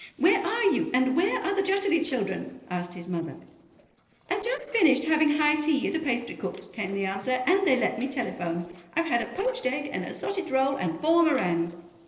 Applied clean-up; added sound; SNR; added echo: neural separator model SepFormer DNS4.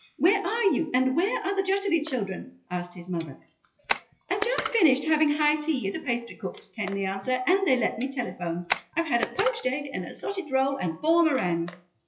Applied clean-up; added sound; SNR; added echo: classical method WPE with log-MMSE.